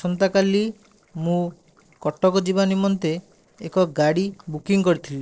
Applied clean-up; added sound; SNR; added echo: neural separator model SepFormer DNS4.